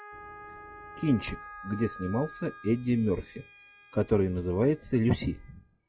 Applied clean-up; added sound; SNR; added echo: classical method log-MMSE.